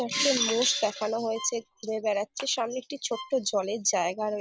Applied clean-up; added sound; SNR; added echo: none; Bowed string instrument + Clapping; 18 dB; none.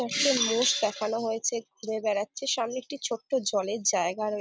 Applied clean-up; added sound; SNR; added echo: none; none; none; none.